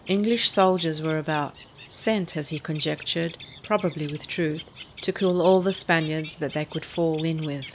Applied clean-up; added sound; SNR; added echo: none; Bird; 18 dB; none.